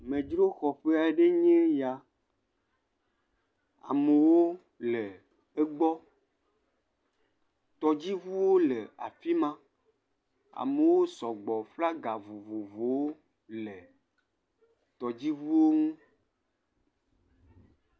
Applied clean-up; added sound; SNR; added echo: none; none; none; none.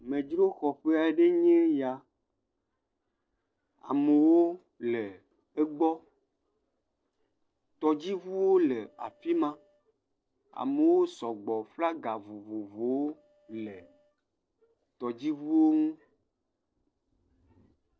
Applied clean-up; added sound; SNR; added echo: neural separator model SepFormer DNS4.